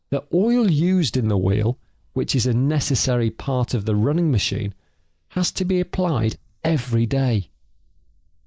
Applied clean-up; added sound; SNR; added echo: neural mask model Resemble Enhance denoiser.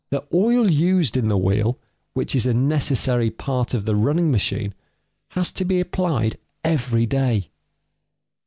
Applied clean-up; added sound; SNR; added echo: none; none; none; none.